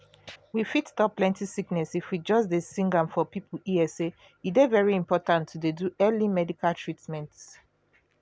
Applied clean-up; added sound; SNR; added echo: none; none; none; none.